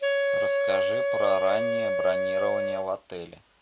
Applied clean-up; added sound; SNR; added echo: none; Wind instrument, woodwind instrument; -5 dB; none.